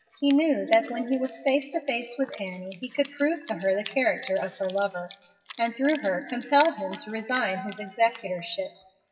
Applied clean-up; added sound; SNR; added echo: classical method WPE with log-MMSE.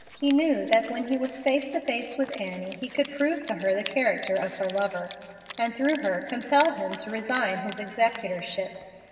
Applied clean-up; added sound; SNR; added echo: none; Wind instrument, woodwind instrument; 12 dB; reverberation time 2.8 s.